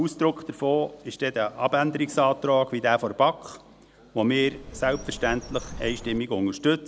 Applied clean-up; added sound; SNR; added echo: none; Bird; 13 dB; none.